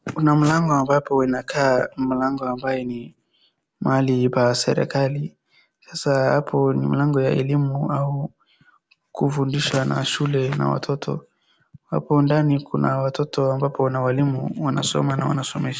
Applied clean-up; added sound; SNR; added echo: none; none; none; none.